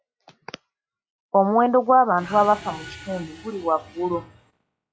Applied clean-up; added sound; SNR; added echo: classical method log-MMSE.